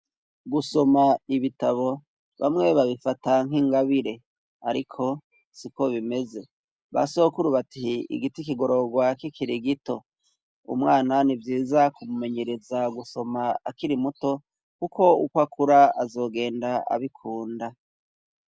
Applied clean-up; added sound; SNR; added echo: none; none; none; none.